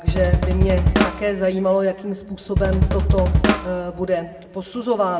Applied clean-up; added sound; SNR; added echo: none; Drum kit; -2 dB; reverberation time 1.6 s.